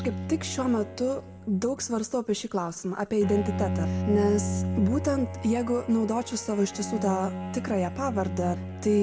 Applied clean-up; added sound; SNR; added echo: none; Bowed string instrument; 6 dB; reverberation time 0.9 s.